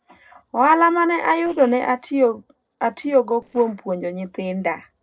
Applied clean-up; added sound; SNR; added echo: neural separator model SepFormer DNS4.